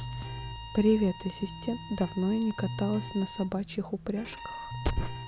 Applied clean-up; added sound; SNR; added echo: none; Electric guitar + Bowed string instrument; 10 dB; none.